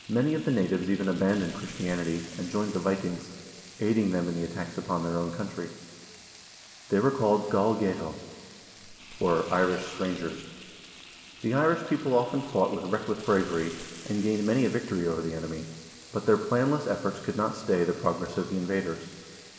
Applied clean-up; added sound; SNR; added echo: none; Frying (food); 19 dB; reverberation time 2.4 s.